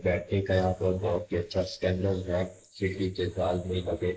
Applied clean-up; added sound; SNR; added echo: neural mask model Resemble Enhance denoiser.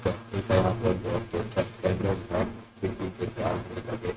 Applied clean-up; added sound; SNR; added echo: neural mask model RNNoise.